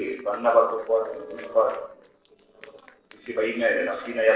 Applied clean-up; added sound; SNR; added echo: neural separator model SepFormer DNS4.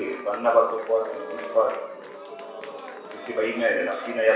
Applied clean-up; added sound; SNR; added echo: none; Cheering; 11 dB; reverberation time 0.7 s.